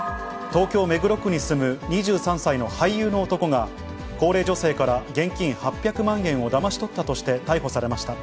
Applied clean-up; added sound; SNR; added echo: none; none; none; none.